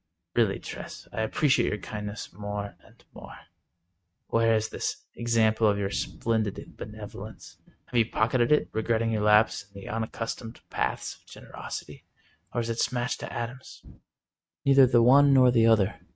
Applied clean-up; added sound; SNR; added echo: neural mask model RNNoise.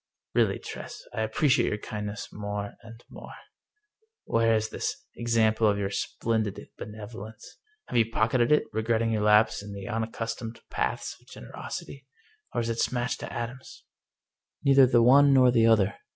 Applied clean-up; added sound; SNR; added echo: none; none; none; none.